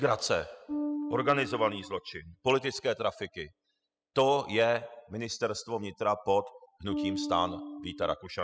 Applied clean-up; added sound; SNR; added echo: classical method spectral subtraction.